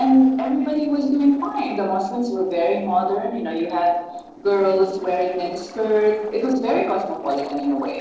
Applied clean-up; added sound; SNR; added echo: neural separator model SepFormer DNS4.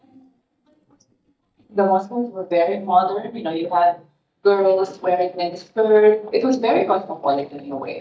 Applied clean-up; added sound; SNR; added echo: neural mask model DeepFilterNet 3.